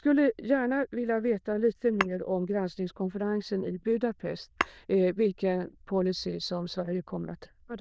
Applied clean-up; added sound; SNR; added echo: neural diffusion model UNIVERSE++.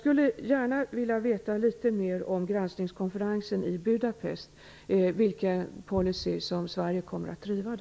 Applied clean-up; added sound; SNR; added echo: none; none; none; none.